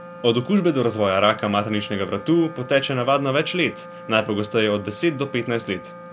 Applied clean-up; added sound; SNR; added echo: none; Wind instrument, woodwind instrument; 17 dB; none.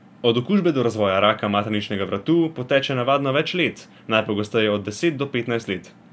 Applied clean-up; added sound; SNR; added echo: none; none; none; none.